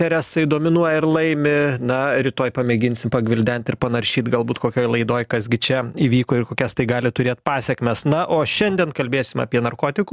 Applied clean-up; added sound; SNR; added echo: none; none; none; none.